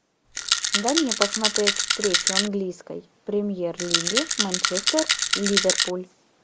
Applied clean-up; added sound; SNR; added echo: none; Rattle; -4 dB; none.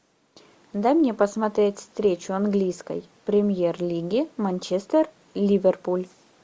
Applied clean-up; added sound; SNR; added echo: none; none; none; none.